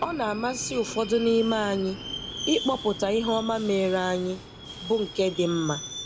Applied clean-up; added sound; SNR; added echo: none; Subway, metro, underground; 11 dB; none.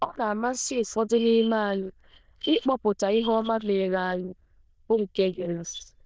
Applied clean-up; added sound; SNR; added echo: neural diffusion model UNIVERSE++.